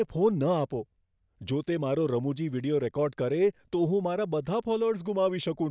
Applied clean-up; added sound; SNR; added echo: none; none; none; none.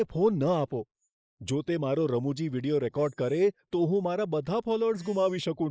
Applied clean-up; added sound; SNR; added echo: neural mask model Resemble Enhance denoiser.